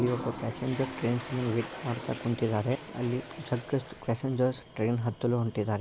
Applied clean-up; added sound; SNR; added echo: none; Toilet flush; 11 dB; none.